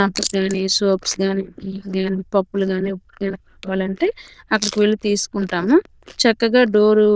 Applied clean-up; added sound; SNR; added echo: neural diffusion model UNIVERSE++.